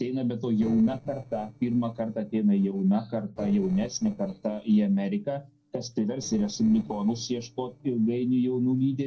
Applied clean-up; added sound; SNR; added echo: neural separator model SepFormer DNS4.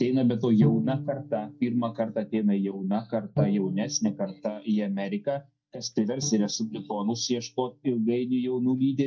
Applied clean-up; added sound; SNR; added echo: neural mask model DeepFilterNet 3.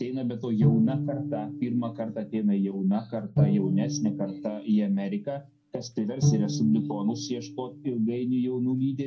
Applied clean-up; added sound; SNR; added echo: none; Bowed string instrument; 3 dB; reverberation time 0.2 s.